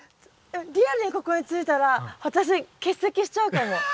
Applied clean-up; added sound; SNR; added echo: none; none; none; none.